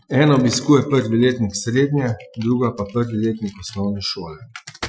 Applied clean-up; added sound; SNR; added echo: classical method Wiener filter.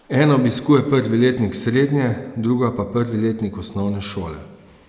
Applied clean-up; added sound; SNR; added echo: none; none; none; none.